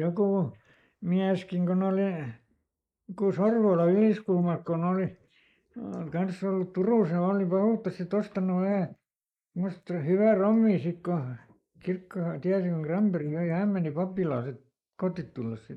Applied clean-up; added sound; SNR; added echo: neural mask model Resemble Enhance denoiser.